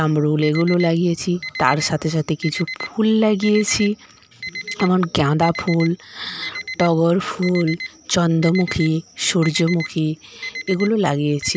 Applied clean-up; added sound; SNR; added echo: none; Alarm; 14 dB; none.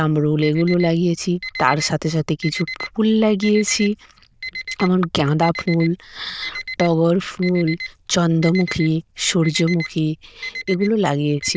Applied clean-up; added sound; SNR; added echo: neural diffusion model UNIVERSE++.